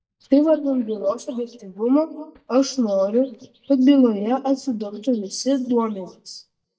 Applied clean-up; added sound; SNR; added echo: neural mask model DeepFilterNet 3.